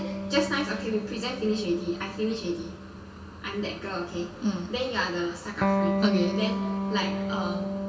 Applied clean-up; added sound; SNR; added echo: none; Electric guitar; 2 dB; reverberation time 1.7 s.